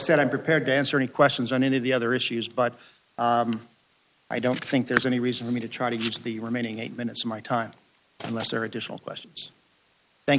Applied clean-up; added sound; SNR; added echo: none; none; none; none.